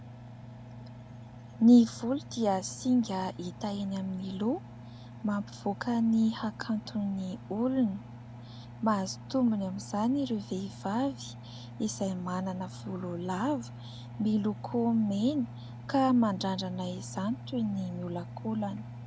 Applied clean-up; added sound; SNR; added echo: none; Engine; 14 dB; none.